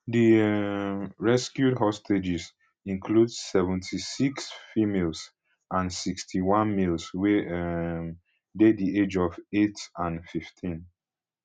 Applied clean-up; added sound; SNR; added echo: none; none; none; none.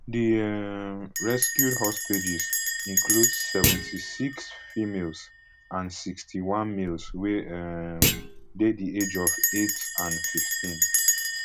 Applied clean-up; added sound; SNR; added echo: none; Bell + Thump, thud; -2 dB; none.